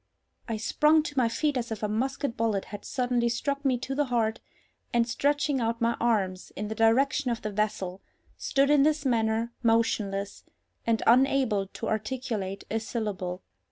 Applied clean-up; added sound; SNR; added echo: none; none; none; none.